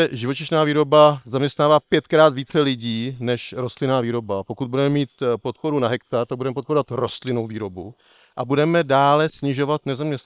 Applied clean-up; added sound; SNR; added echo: neural separator model SepFormer WHAM!.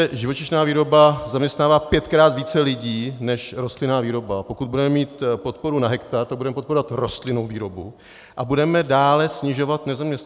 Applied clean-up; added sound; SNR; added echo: none; none; none; none.